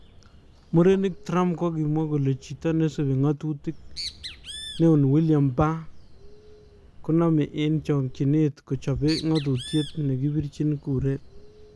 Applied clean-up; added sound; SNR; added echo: none; Bird; 17 dB; none.